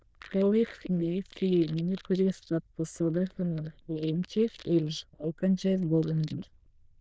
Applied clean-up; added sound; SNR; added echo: neural diffusion model UNIVERSE++.